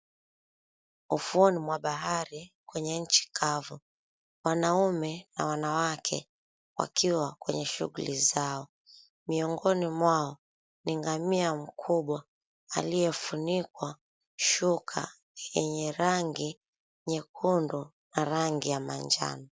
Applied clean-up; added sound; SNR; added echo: none; none; none; none.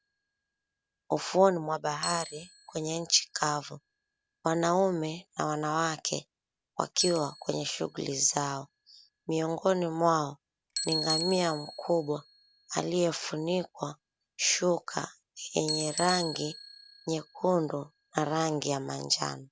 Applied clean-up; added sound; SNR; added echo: none; Bicycle; 12 dB; none.